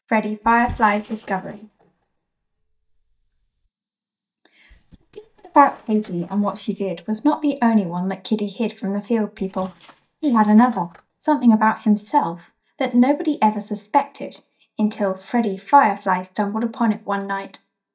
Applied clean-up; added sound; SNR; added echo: neural mask model DeepFilterNet 3.